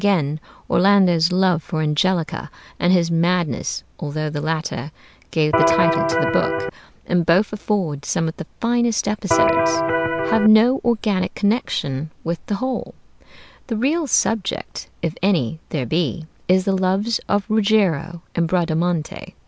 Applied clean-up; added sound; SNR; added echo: none; Electric guitar; -2 dB; none.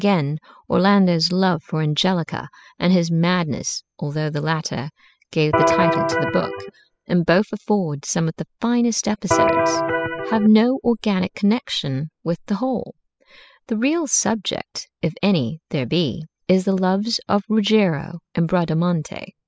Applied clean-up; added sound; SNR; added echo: classical method spectral subtraction.